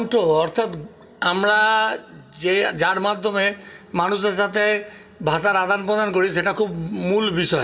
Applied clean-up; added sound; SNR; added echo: none; none; none; reverberation time 2.3 s.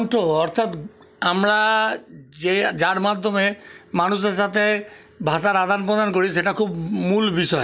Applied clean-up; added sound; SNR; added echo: none; none; none; none.